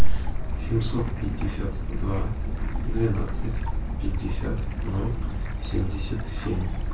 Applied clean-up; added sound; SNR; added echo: none; Stream / Bird; 2 dB; reverberation time 0.3 s.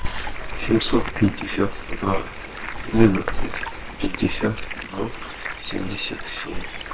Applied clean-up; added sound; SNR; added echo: neural separator model SepFormer WHAMR!.